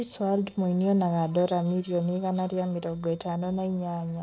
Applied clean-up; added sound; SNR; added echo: neural separator model SepFormer DNS4.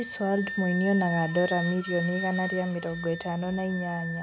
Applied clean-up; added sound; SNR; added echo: none; Wind instrument, woodwind instrument; 8 dB; none.